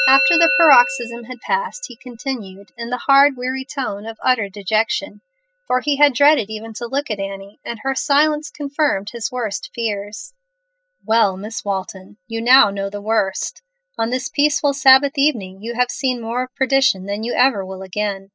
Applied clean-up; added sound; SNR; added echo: classical method spectral subtraction.